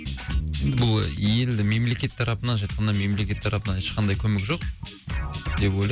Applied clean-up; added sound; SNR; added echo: none; none; none; none.